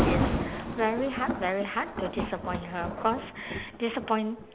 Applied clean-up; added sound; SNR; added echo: none; Thunder; 1 dB; none.